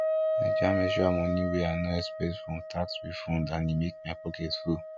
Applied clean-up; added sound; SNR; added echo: none; Wind instrument, woodwind instrument; 1 dB; none.